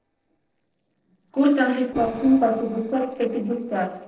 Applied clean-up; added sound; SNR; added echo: neural separator model SepFormer DNS4.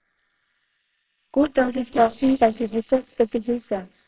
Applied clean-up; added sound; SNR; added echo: neural separator model SepFormer WHAMR!.